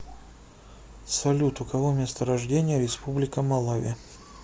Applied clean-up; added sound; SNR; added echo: none; none; none; none.